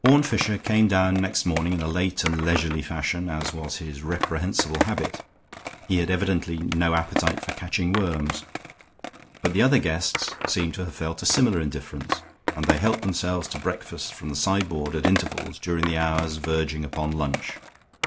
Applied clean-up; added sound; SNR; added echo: none; Skateboard; 8 dB; none.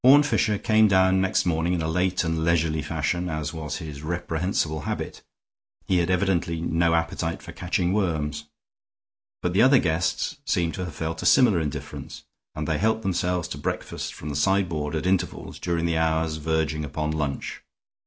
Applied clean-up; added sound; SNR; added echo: none; none; none; none.